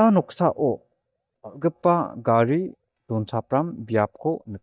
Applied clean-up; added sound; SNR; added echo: neural mask model DeepFilterNet 3.